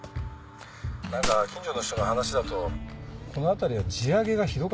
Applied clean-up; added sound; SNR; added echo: none; Gunshot, gunfire; 10 dB; none.